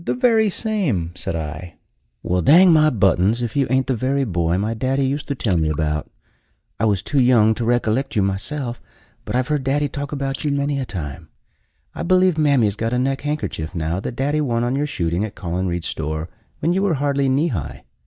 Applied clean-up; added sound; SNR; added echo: neural mask model DeepFilterNet 3.